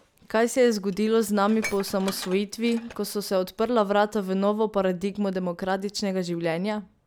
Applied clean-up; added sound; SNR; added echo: none; Dishes, pots, and pans; 16 dB; none.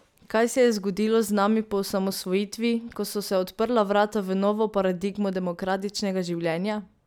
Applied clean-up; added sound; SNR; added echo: none; none; none; none.